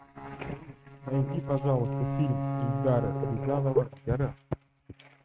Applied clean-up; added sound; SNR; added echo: neural mask model RNNoise.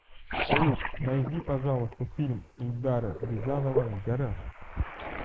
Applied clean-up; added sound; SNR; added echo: neural mask model Resemble Enhance denoiser.